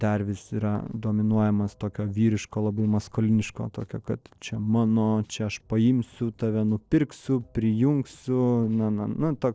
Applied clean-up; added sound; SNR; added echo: neural separator model SepFormer DNS4.